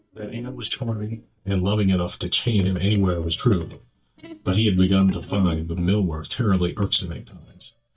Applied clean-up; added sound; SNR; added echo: neural mask model DeepFilterNet 3.